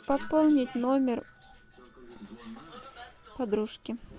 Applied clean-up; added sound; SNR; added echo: none; Bell / Doorbell; 14 dB; none.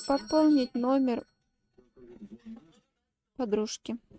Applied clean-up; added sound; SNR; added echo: neural mask model RNNoise.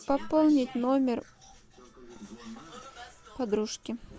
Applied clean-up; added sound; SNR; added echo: none; none; none; none.